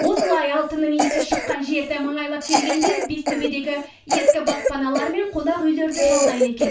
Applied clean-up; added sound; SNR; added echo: none; Cough; 0 dB; reverberation time 0.3 s.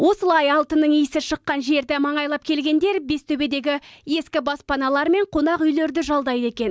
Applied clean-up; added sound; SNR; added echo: none; none; none; none.